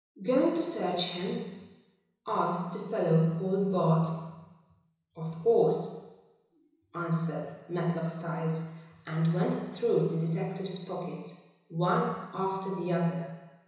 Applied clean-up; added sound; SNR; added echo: none; none; none; reverberation time 1.0 s.